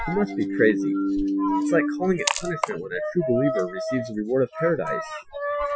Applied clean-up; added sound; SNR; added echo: classical method Wiener filter.